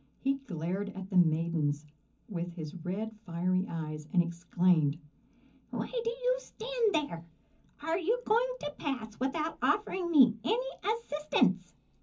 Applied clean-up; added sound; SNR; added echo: none; none; none; reverberation time 0.3 s.